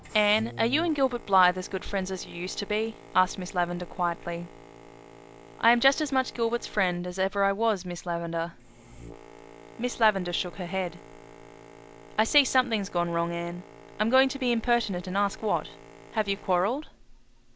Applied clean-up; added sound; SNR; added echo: none; Boat, Water vehicle; 19 dB; none.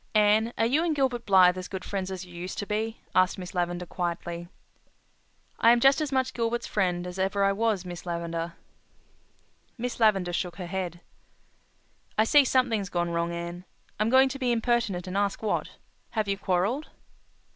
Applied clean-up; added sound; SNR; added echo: none; none; none; none.